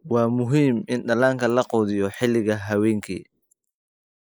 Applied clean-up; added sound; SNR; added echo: neural mask model Resemble Enhance denoiser.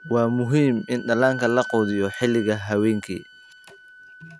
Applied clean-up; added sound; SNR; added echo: none; Wind instrument, woodwind instrument; 16 dB; none.